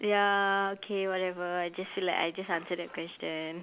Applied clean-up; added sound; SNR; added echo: none; none; none; none.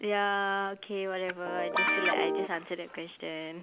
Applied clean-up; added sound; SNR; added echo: none; Guitar; -3 dB; none.